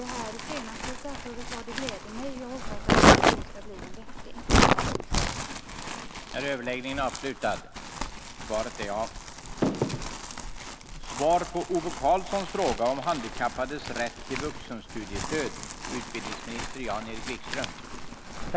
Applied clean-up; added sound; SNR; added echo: none; Crumpling, crinkling; -3 dB; none.